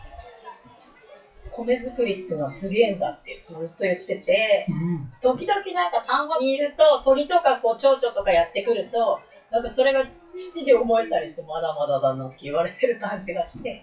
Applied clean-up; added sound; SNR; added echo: classical method WPE with log-MMSE.